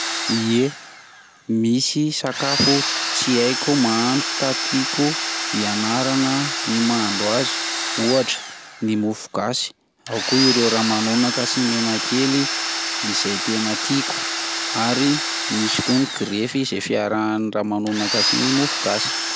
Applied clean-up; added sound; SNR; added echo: none; Domestic sounds, home sounds; 3 dB; none.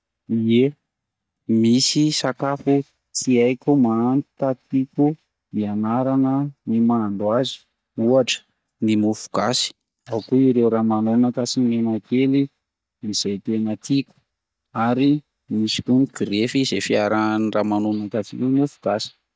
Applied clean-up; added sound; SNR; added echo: neural mask model DeepFilterNet 3.